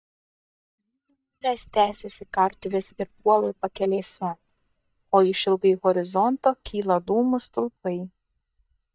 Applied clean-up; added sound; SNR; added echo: neural mask model DeepFilterNet 3.